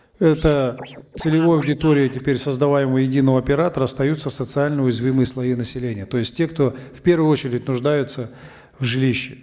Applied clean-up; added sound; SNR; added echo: neural mask model Resemble Enhance denoiser.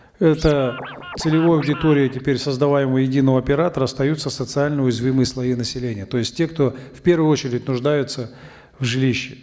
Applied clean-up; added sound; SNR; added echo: none; Scratching (performance technique); 14 dB; none.